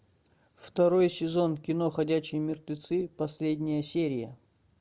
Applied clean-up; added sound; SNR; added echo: none; none; none; none.